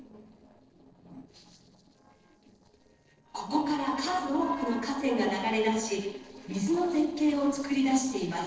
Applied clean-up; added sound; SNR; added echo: neural separator model SepFormer DNS4.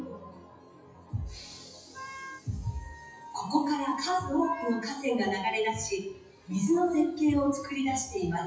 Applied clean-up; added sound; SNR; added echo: classical method WPE with log-MMSE.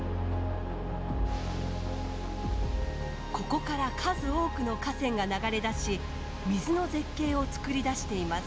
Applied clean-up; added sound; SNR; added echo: none; none; none; none.